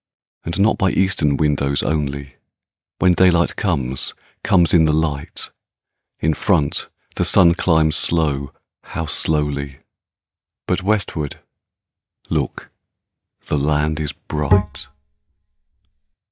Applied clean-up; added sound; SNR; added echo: neural mask model DeepFilterNet 3.